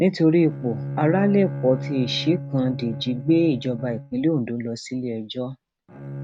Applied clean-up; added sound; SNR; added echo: neural mask model RNNoise.